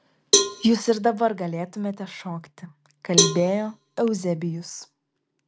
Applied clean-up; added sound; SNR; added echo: none; Cowbell; 1 dB; none.